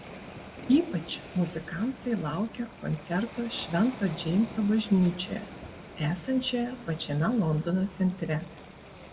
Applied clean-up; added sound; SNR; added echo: none; Waves, surf; 16 dB; reverberation time 0.9 s.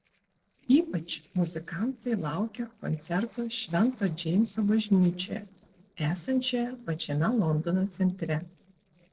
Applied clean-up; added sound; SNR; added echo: neural separator model SepFormer DNS4.